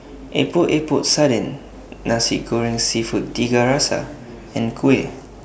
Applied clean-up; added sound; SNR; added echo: none; none; none; none.